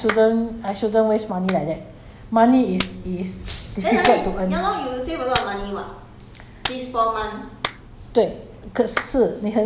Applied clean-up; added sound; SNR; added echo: none; Clapping; 12 dB; none.